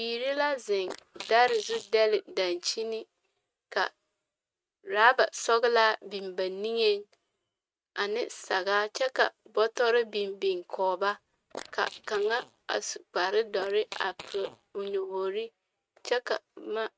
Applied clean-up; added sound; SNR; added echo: neural mask model RNNoise.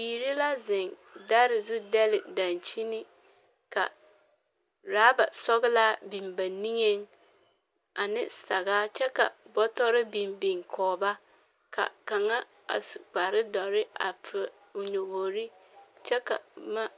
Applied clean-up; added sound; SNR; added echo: none; none; none; none.